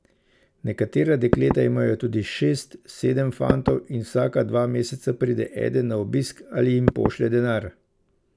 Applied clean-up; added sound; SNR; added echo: none; Knock / Wood; 3 dB; none.